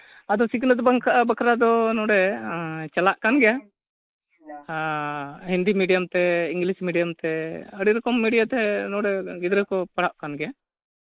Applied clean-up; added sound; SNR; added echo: neural mask model Resemble Enhance denoiser.